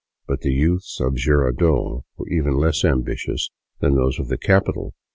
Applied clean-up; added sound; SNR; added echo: none; none; none; none.